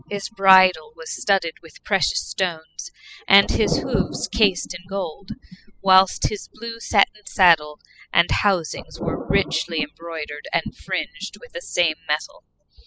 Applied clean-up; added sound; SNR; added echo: classical method spectral subtraction.